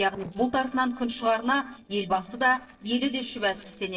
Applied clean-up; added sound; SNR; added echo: neural separator model SepFormer DNS4.